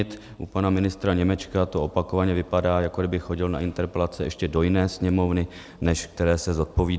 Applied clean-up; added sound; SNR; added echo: none; none; none; none.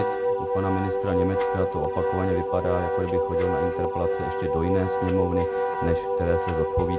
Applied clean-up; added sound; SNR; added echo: none; Wind instrument, woodwind instrument; -2 dB; reverberation time 0.4 s.